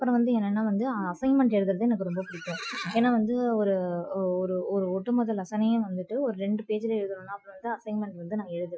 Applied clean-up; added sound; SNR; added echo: classical method Wiener filter.